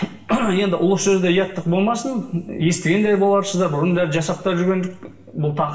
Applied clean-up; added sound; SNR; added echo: none; none; none; reverberation time 1.0 s.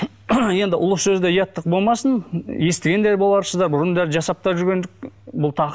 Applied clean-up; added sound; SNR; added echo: none; none; none; none.